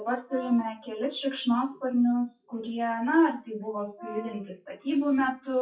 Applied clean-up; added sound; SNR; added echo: classical method WPE with log-MMSE.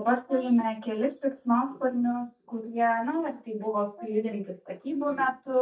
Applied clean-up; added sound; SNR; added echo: neural mask model DeepFilterNet 3.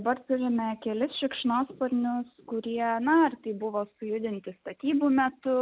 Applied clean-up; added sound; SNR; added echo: none; none; none; none.